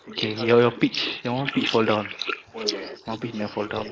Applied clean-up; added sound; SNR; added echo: neural mask model Resemble Enhance denoiser.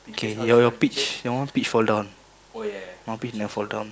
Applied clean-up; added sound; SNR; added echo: none; none; none; none.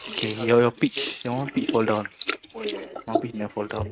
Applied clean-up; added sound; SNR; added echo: neural mask model RNNoise.